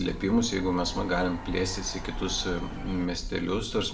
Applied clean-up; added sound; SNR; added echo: none; Crowd / Cheering; 16 dB; reverberation time 0.3 s.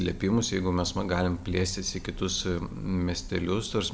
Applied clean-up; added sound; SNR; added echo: none; none; none; none.